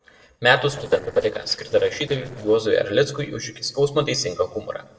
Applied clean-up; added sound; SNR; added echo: neural separator model SepFormer DNS4.